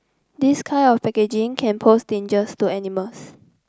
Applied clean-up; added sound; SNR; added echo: none; none; none; none.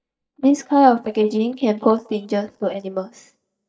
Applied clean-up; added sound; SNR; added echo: neural mask model DeepFilterNet 3.